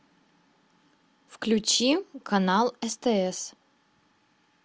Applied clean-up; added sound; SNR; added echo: none; none; none; none.